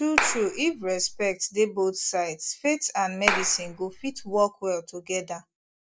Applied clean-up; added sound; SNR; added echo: none; Clapping; 3 dB; none.